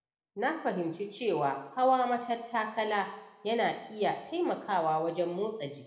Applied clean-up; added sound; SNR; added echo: none; none; none; reverberation time 0.7 s.